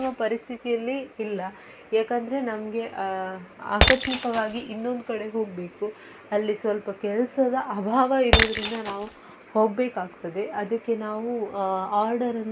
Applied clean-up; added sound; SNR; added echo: none; Shatter; 5 dB; none.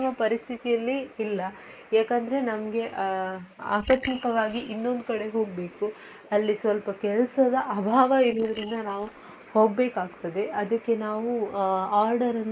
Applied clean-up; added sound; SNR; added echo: neural mask model Resemble Enhance denoiser.